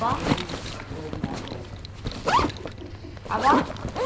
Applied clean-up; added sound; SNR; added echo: none; Zipper (clothing); -2 dB; none.